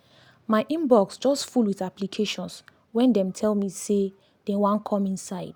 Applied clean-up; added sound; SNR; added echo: none; none; none; none.